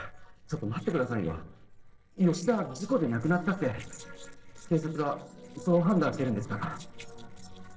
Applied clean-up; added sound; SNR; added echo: neural separator model SepFormer DNS4.